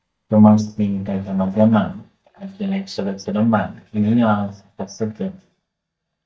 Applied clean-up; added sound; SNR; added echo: neural mask model DeepFilterNet 3.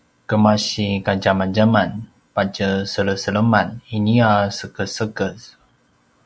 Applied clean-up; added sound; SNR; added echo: none; none; none; none.